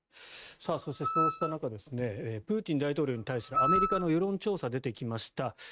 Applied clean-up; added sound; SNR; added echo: neural mask model RNNoise.